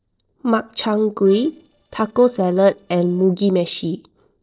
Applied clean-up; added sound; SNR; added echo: neural separator model SepFormer DNS4.